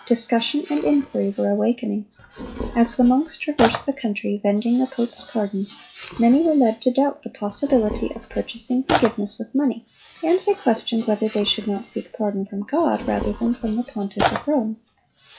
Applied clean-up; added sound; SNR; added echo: classical method log-MMSE.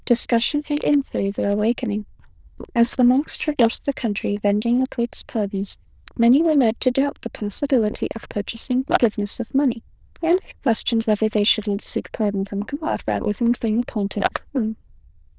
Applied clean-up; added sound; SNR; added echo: neural diffusion model UNIVERSE++.